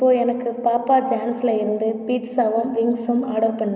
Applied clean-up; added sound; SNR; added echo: none; none; none; none.